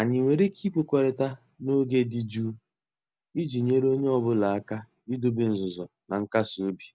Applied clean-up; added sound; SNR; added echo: none; none; none; none.